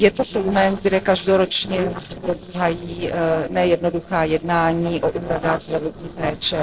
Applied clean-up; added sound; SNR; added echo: neural separator model SepFormer DNS4.